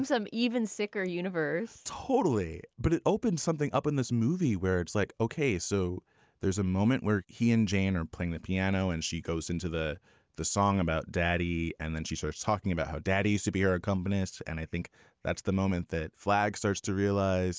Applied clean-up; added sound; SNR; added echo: none; none; none; none.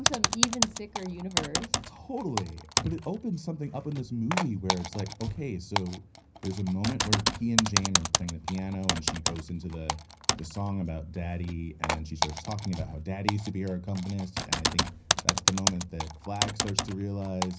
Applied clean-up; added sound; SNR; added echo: none; Typing; -2 dB; reverberation time 0.4 s.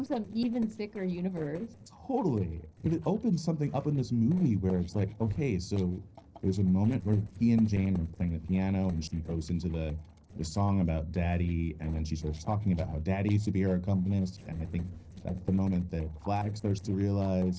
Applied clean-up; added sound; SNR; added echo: neural separator model SepFormer DNS4.